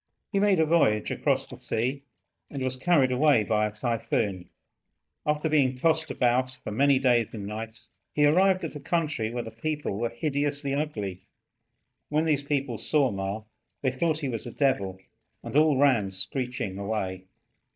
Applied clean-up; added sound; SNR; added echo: neural mask model DeepFilterNet 3.